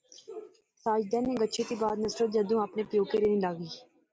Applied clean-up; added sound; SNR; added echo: none; none; none; none.